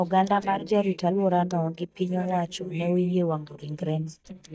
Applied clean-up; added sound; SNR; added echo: neural mask model DeepFilterNet 3.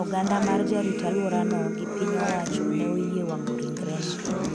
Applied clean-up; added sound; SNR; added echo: none; Acoustic guitar; -1 dB; none.